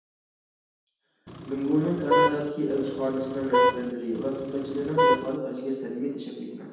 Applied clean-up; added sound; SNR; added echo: none; Vehicle horn, car horn, honking; -3 dB; reverberation time 1.1 s.